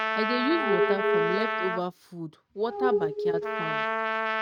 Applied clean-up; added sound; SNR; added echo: neural mask model RNNoise.